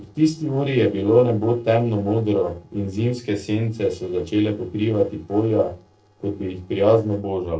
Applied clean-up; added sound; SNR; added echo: neural separator model SepFormer DNS4.